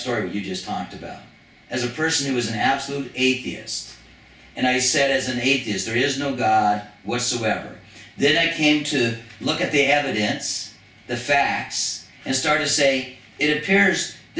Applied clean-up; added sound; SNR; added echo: none; none; none; none.